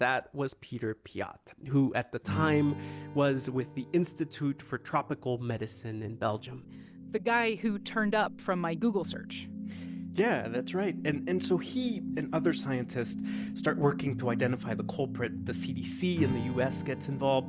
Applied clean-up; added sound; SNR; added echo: none; Strum; 14 dB; none.